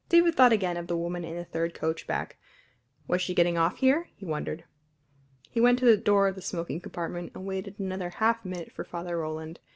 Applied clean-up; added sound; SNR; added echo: none; none; none; none.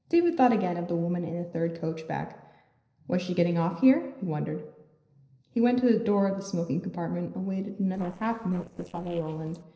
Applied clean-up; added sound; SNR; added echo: neural separator model SepFormer DNS4.